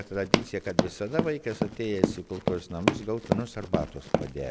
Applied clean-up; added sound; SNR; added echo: none; Run; -3 dB; none.